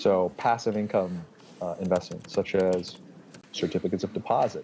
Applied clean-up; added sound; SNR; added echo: none; Computer keyboard; 19 dB; none.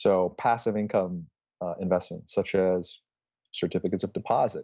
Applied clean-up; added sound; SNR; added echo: none; none; none; none.